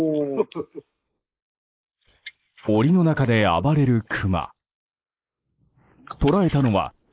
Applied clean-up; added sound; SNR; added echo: neural mask model Resemble Enhance denoiser.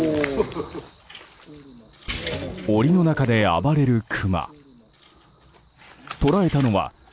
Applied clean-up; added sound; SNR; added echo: none; none; none; none.